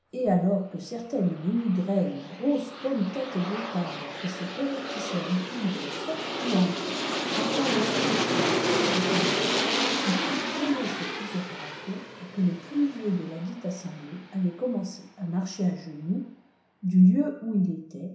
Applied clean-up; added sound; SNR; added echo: none; Aircraft; 3 dB; reverberation time 0.7 s.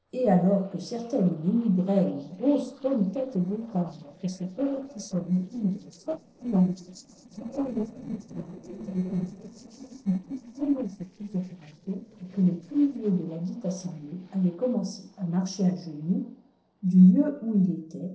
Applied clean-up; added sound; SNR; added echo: neural separator model SepFormer DNS4.